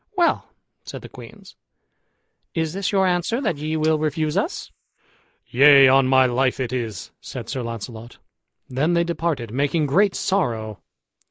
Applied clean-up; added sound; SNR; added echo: neural mask model Resemble Enhance denoiser.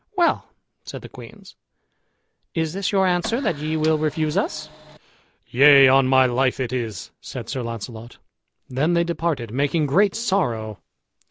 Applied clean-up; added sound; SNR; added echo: none; Printer; 16 dB; none.